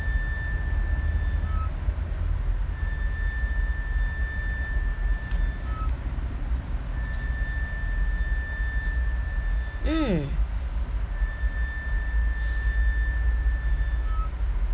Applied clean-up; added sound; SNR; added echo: none; Wind instrument, woodwind instrument; 15 dB; none.